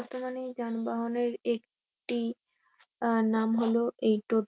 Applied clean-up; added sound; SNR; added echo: none; none; none; none.